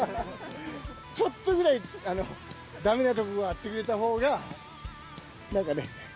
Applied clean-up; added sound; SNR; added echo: none; none; none; none.